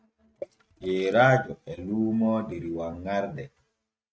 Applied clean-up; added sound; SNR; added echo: neural mask model RNNoise.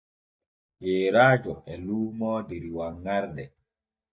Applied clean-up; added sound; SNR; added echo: neural mask model DeepFilterNet 3.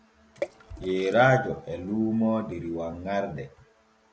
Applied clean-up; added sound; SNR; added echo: none; Water / Splash, splatter; 16 dB; none.